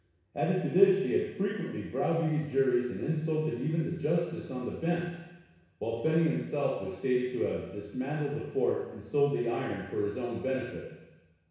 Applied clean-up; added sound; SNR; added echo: none; none; none; reverberation time 1.1 s.